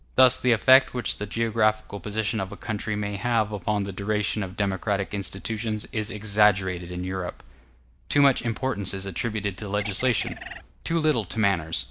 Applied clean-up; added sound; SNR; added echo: none; Bird; 11 dB; none.